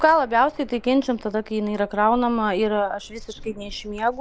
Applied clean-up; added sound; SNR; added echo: none; none; none; none.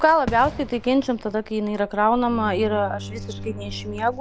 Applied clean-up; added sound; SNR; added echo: none; Bowed string instrument + Fireworks; 13 dB; none.